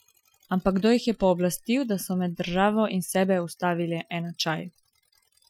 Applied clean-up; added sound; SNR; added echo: classical method Wiener filter.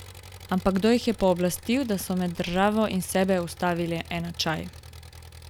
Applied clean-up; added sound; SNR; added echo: none; Engine; 18 dB; none.